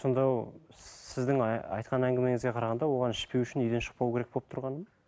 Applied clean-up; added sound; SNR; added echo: none; none; none; none.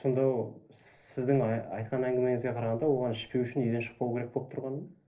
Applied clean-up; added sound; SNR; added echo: neural separator model SepFormer DNS4.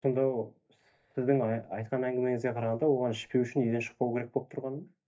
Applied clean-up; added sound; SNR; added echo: neural mask model DeepFilterNet 3.